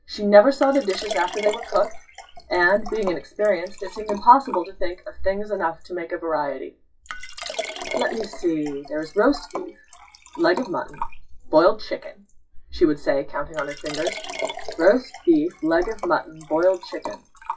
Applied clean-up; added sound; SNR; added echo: classical method WPE with log-MMSE.